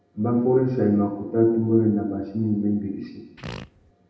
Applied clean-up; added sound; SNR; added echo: none; Fart; 14 dB; reverberation time 0.8 s.